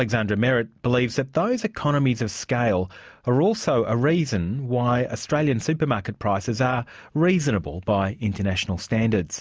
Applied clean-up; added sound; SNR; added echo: none; none; none; none.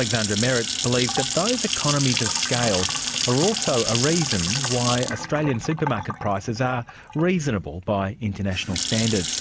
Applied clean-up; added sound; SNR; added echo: none; Sink (filling or washing) / Water tap, faucet / Splash, splatter; 3 dB; none.